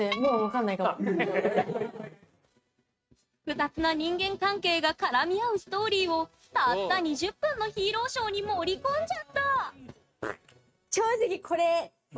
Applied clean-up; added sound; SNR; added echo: neural mask model RNNoise.